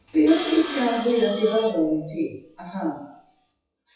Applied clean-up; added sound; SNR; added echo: classical method WPE with log-MMSE.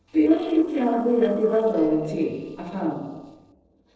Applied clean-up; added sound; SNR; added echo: neural separator model SepFormer DNS4.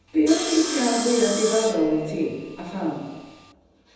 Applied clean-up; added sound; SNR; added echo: none; Sawing; 9 dB; reverberation time 1.1 s.